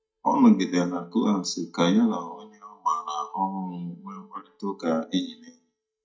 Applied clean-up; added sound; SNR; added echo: neural mask model DeepFilterNet 3.